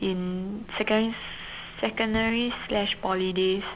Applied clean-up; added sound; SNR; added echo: none; Bus / Engine; 18 dB; none.